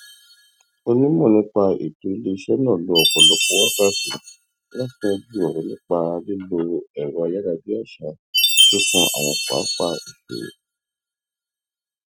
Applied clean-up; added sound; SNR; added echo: neural mask model RNNoise.